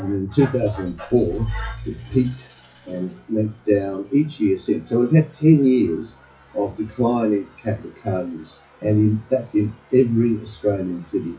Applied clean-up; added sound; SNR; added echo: classical method WPE with log-MMSE.